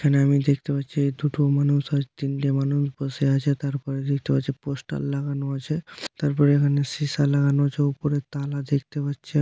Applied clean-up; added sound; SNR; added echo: none; none; none; none.